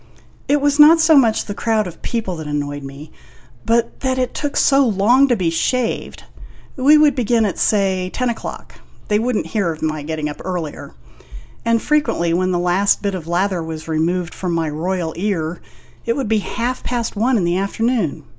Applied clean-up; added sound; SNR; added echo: none; none; none; none.